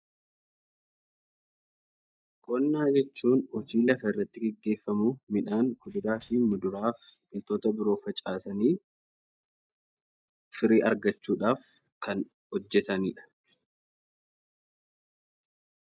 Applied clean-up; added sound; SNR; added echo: neural mask model DeepFilterNet 3.